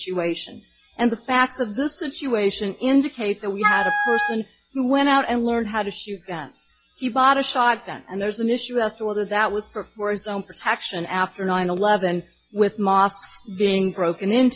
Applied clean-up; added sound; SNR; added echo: classical method log-MMSE.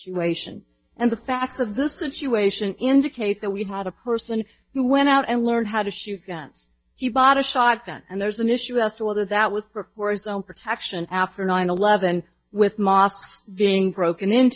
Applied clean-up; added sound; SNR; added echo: neural mask model DeepFilterNet 3.